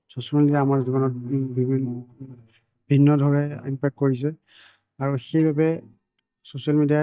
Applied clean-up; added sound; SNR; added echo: neural mask model DeepFilterNet 3.